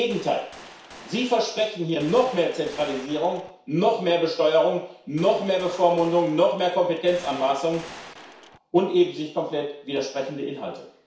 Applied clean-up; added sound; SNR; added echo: none; Gunshot, gunfire; 19 dB; reverberation time 0.6 s.